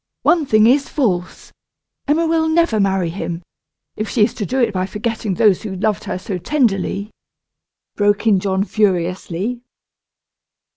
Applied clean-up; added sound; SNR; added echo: none; none; none; none.